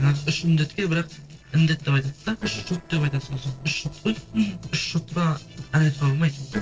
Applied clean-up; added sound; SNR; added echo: neural separator model SepFormer DNS4.